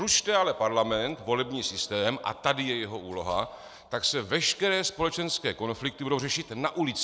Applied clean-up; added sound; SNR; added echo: none; none; none; none.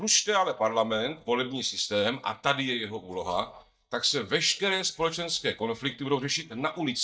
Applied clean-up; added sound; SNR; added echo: neural mask model DeepFilterNet 3.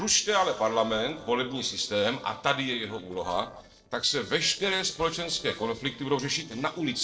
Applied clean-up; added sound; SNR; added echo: neural separator model SepFormer DNS4.